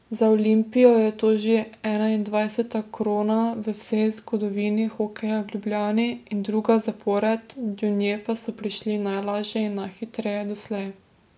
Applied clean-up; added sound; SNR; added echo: none; none; none; none.